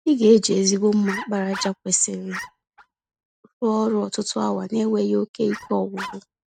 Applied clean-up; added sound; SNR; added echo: neural mask model RNNoise.